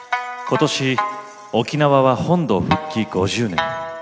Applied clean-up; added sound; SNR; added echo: none; none; none; none.